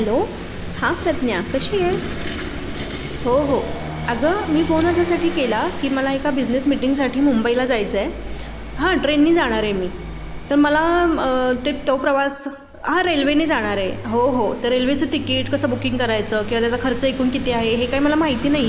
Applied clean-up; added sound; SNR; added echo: none; Engine / Vehicle; 9 dB; none.